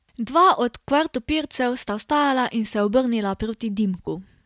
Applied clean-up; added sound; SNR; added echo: none; none; none; none.